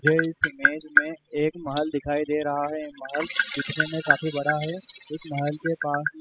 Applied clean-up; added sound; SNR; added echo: classical method spectral subtraction.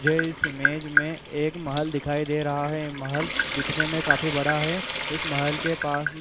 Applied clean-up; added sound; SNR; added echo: none; Trickle, dribble / Sink (filling or washing) / Water tap, faucet + Tap; 1 dB; none.